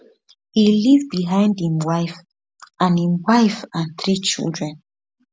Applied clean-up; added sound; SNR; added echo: none; none; none; none.